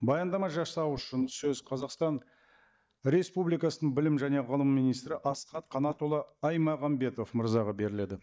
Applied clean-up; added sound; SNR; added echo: neural mask model DeepFilterNet 3.